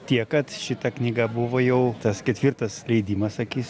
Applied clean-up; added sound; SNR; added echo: none; none; none; none.